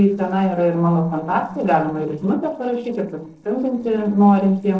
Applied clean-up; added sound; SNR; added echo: neural separator model SepFormer DNS4.